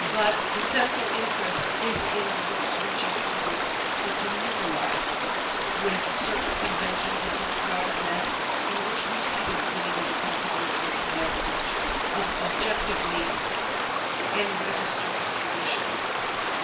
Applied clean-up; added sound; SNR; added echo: none; Stream; -5 dB; reverberation time 0.4 s.